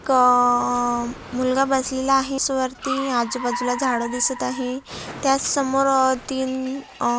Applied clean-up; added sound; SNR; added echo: none; Car; 13 dB; none.